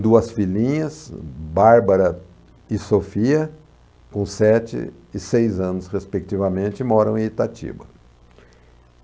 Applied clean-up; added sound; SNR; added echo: none; none; none; none.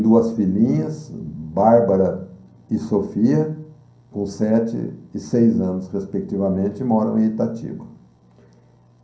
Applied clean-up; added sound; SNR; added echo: none; none; none; reverberation time 0.6 s.